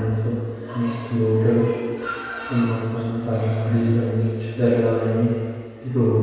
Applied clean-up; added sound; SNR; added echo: none; none; none; reverberation time 1.9 s.